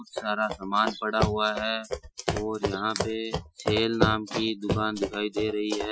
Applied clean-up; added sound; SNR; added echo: classical method Wiener filter.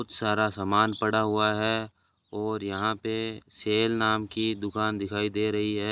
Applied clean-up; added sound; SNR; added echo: none; none; none; none.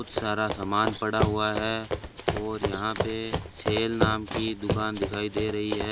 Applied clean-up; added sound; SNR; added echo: none; Run; 2 dB; none.